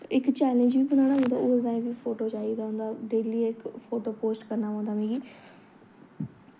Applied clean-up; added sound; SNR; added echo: none; none; none; none.